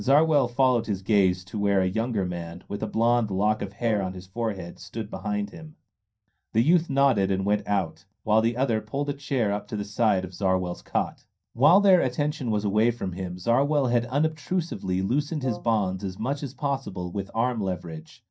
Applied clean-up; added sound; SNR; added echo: neural mask model DeepFilterNet 3.